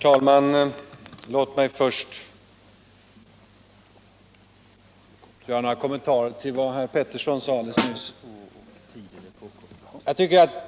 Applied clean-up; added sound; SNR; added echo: none; Snare drum; 6 dB; none.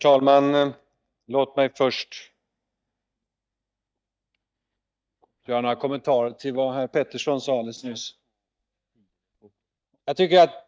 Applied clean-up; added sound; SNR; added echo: neural mask model DeepFilterNet 3.